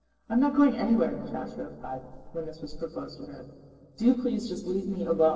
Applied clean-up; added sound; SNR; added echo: neural separator model SepFormer DNS4.